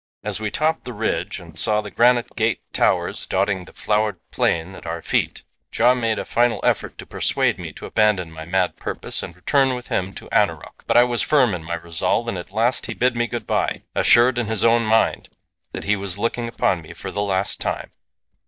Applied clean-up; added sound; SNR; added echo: neural mask model DeepFilterNet 3.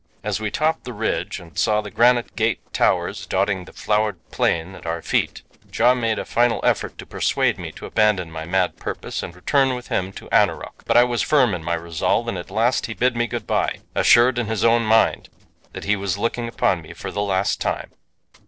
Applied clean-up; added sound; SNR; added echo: neural separator model SepFormer DNS4.